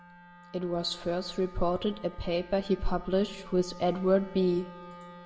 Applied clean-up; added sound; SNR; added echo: none; Wind instrument, woodwind instrument; 20 dB; reverberation time 0.9 s.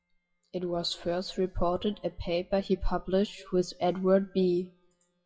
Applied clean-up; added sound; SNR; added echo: classical method WPE with log-MMSE.